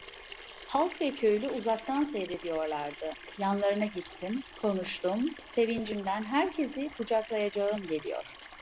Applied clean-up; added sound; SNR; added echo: none; Sink (filling or washing) / Water tap, faucet; 15 dB; none.